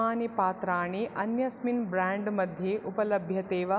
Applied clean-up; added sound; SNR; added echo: none; none; none; none.